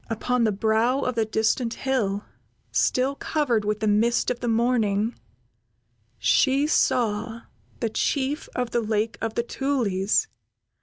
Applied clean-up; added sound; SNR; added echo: none; none; none; none.